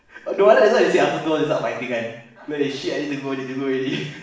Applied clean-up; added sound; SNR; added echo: none; none; none; reverberation time 0.7 s.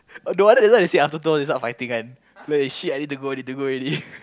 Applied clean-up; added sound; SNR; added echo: none; none; none; none.